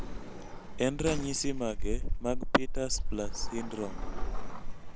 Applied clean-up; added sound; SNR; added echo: none; Sliding door; -3 dB; none.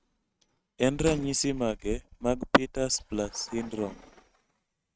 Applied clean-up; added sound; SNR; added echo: neural mask model RNNoise.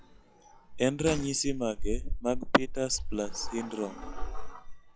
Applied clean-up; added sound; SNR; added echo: classical method log-MMSE.